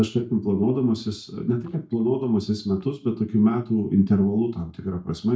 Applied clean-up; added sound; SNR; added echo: neural mask model DeepFilterNet 3.